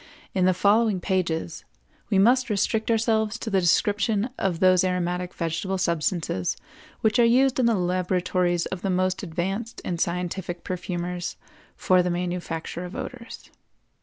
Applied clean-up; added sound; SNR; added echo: none; none; none; none.